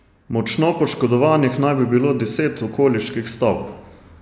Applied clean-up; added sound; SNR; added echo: none; none; none; none.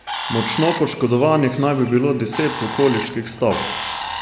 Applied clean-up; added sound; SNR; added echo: none; Bird; 9 dB; none.